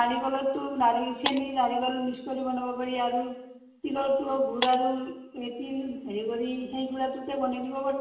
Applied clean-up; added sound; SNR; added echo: none; Shatter; 13 dB; reverberation time 1.0 s.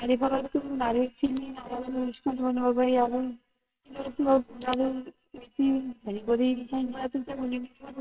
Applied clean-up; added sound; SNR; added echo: neural separator model SepFormer WHAMR!.